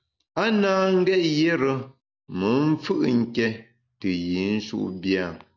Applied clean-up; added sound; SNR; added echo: none; none; none; none.